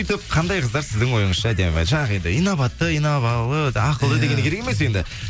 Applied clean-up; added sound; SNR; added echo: none; none; none; none.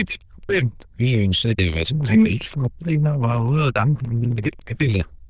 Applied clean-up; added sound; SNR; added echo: neural diffusion model UNIVERSE++.